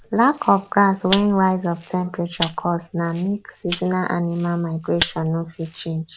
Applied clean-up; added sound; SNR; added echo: none; Rattle (instrument); 13 dB; none.